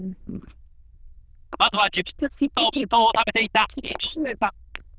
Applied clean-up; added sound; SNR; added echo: neural diffusion model UNIVERSE++.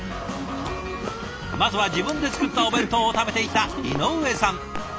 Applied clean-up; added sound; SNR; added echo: none; Run; 14 dB; none.